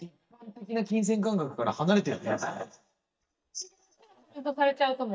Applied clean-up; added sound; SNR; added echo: neural mask model DeepFilterNet 3.